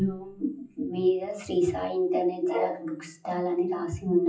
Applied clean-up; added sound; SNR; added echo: classical method WPE with log-MMSE.